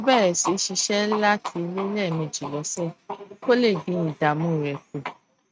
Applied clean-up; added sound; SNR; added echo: neural mask model RNNoise.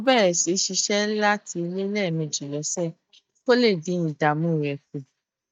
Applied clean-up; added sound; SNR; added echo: neural mask model DeepFilterNet 3.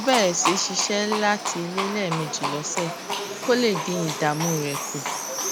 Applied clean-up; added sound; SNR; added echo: none; Livestock, farm animals, working animals; 4 dB; none.